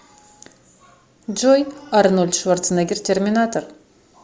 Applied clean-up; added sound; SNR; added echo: none; none; none; none.